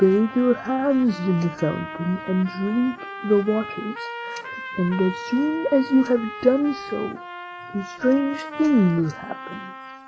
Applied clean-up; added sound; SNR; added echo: none; Trumpet; 12 dB; none.